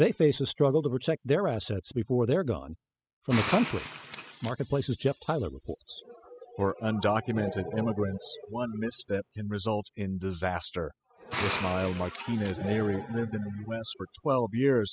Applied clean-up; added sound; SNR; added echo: classical method spectral subtraction.